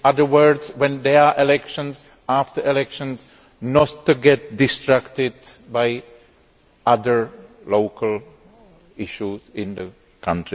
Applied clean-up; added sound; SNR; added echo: none; none; none; none.